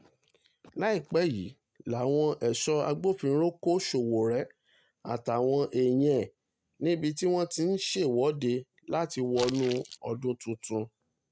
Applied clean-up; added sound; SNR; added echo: neural mask model RNNoise.